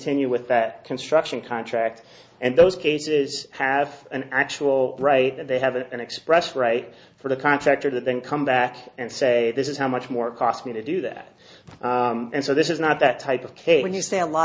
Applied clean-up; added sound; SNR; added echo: none; none; none; none.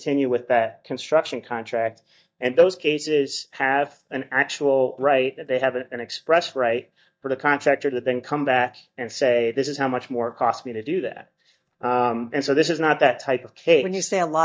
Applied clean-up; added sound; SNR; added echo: neural mask model DeepFilterNet 3.